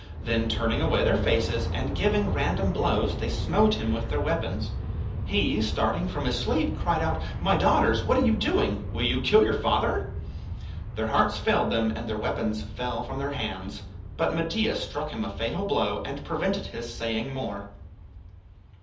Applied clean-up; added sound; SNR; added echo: none; Aircraft; 5 dB; reverberation time 0.7 s.